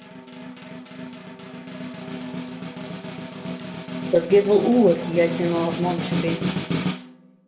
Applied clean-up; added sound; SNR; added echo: none; Snare drum; 6 dB; reverberation time 1.2 s.